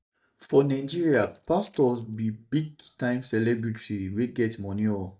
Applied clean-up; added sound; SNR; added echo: neural mask model DeepFilterNet 3.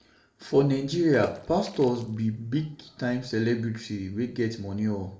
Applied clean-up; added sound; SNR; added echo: none; Water / Splash, splatter; 20 dB; reverberation time 0.4 s.